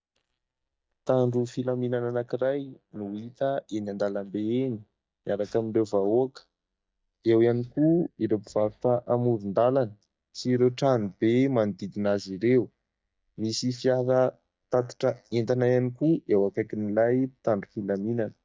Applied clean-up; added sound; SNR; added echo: neural mask model DeepFilterNet 3.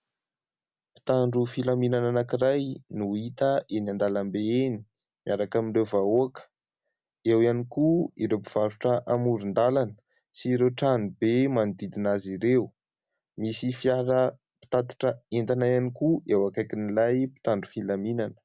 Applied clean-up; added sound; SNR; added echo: none; none; none; none.